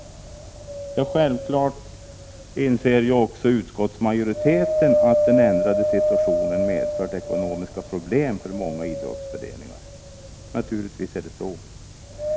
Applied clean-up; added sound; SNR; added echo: none; Wind; 1 dB; none.